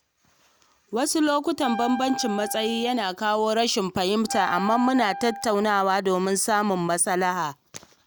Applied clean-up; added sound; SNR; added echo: none; Wind instrument, woodwind instrument; 11 dB; none.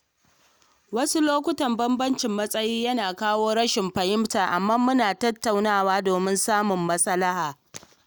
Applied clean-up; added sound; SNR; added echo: none; none; none; none.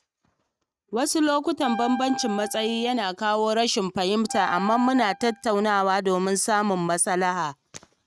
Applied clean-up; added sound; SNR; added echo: neural mask model RNNoise.